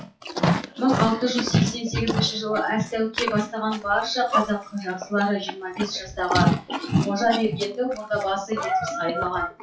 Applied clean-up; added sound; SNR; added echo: classical method WPE with log-MMSE.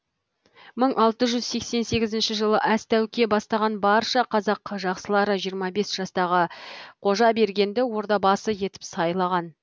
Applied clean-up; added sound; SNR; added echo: none; none; none; none.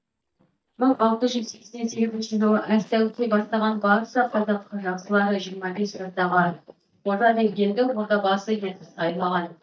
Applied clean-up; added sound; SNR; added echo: neural mask model DeepFilterNet 3.